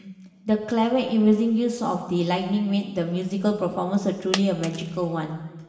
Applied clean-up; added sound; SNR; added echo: none; Coin (dropping); 13 dB; reverberation time 1.3 s.